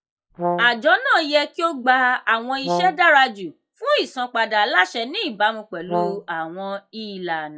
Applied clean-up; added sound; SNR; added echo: classical method log-MMSE.